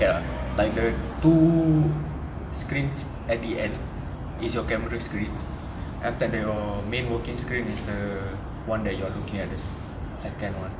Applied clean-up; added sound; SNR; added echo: none; none; none; none.